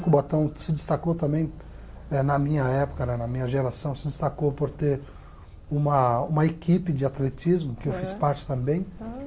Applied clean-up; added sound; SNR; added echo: none; Motor vehicle (road); 17 dB; none.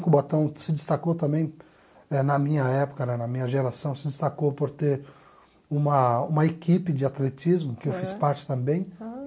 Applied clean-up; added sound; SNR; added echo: none; none; none; none.